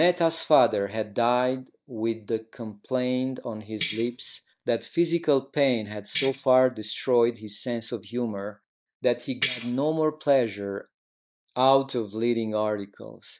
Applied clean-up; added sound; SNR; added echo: neural mask model DeepFilterNet 3.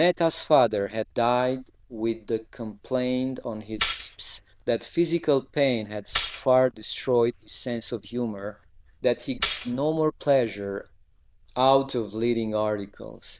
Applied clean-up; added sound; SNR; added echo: neural diffusion model UNIVERSE++.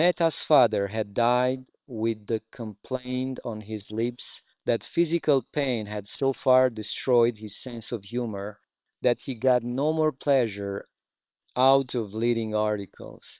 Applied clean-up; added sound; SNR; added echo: neural separator model SepFormer WHAM!.